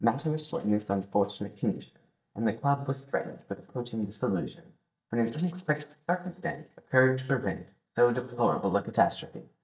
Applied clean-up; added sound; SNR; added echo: neural mask model DeepFilterNet 3.